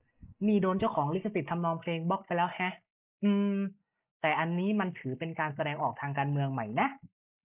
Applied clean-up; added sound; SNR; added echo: neural mask model Resemble Enhance denoiser.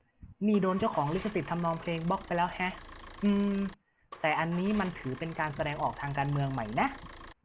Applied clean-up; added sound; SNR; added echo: none; Idling / Engine starting / Motor vehicle (road); 16 dB; none.